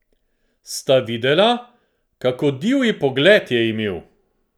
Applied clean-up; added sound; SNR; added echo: none; none; none; none.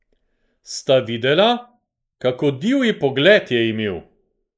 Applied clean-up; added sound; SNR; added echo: neural mask model Resemble Enhance denoiser.